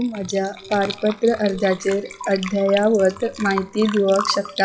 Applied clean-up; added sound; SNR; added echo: classical method WPE with log-MMSE.